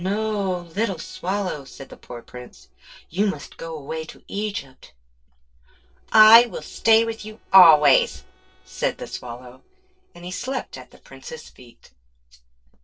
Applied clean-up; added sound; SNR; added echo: neural separator model SepFormer DNS4.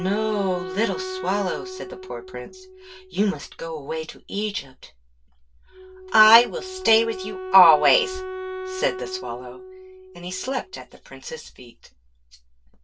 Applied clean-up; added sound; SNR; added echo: none; Wind instrument, woodwind instrument; 11 dB; reverberation time 0.1 s.